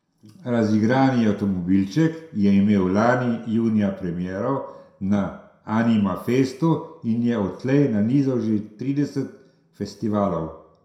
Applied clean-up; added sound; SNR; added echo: none; none; none; reverberation time 0.6 s.